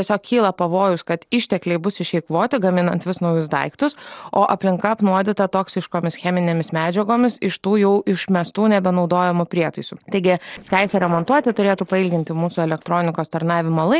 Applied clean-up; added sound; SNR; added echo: neural separator model SepFormer DNS4.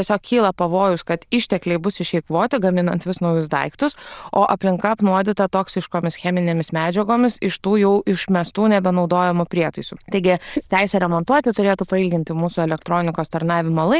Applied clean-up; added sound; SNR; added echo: neural diffusion model UNIVERSE++.